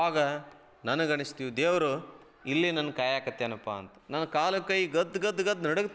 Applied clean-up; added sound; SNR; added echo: none; none; none; none.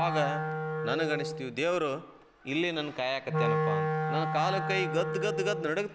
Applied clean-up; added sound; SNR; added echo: none; Wind instrument, woodwind instrument; 1 dB; none.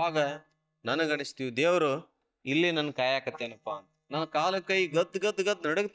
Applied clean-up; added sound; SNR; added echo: neural mask model DeepFilterNet 3.